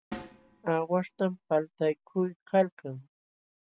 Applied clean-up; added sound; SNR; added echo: none; Snare drum; 17 dB; none.